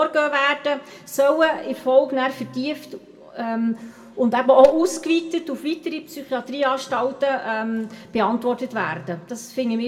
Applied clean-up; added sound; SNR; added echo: none; none; none; reverberation time 0.4 s.